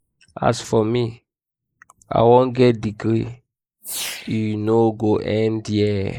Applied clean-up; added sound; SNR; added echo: neural mask model Resemble Enhance denoiser.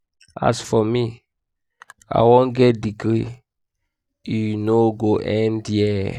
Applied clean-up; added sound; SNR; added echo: none; none; none; none.